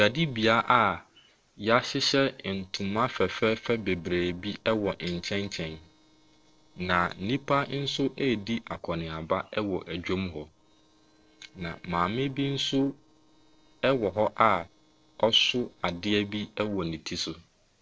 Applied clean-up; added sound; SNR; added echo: neural separator model SepFormer DNS4.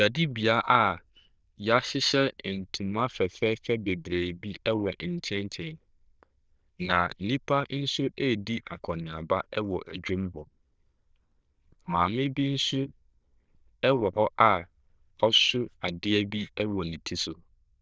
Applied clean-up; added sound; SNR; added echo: neural diffusion model UNIVERSE++.